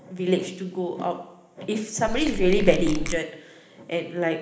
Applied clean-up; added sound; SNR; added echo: none; Squeak / Tools; 0 dB; reverberation time 1.0 s.